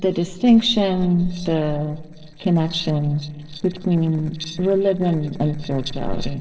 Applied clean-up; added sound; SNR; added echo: neural separator model SepFormer DNS4.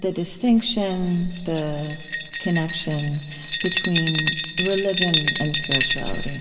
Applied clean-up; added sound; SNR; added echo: none; Glass; -3 dB; reverberation time 2.0 s.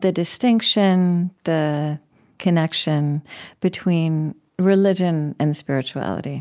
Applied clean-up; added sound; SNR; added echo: none; none; none; none.